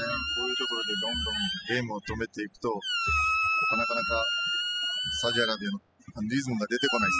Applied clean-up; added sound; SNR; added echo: classical method spectral subtraction.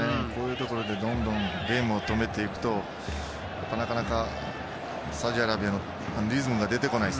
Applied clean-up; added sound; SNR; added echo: none; none; none; none.